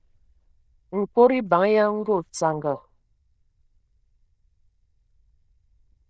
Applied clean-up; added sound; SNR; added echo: neural diffusion model UNIVERSE++.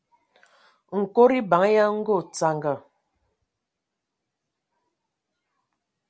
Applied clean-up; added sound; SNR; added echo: none; none; none; none.